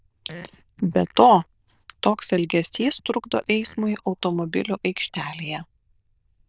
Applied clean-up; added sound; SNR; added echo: neural diffusion model UNIVERSE++.